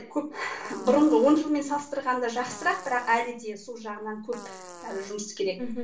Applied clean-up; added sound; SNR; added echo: none; Fart; 20 dB; reverberation time 0.3 s.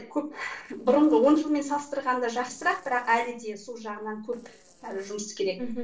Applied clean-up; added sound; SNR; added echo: neural separator model SepFormer DNS4.